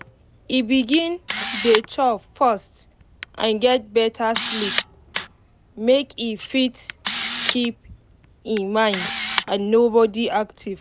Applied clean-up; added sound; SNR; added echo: none; Camera; 10 dB; none.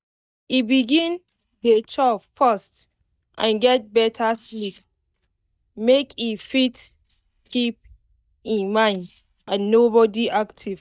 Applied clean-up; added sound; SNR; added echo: neural mask model DeepFilterNet 3.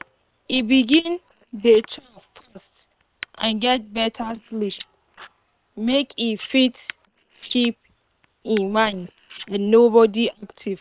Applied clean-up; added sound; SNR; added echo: neural separator model SepFormer WHAM!.